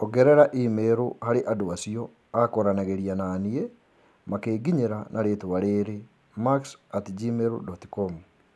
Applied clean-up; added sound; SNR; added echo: none; none; none; none.